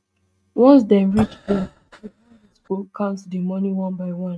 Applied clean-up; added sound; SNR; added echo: neural mask model RNNoise.